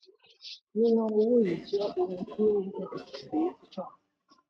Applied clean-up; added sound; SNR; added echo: neural mask model RNNoise.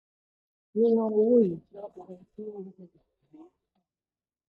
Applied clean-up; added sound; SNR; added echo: neural mask model DeepFilterNet 3.